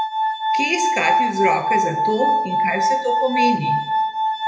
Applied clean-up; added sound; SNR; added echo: none; Glass; -4 dB; reverberation time 0.8 s.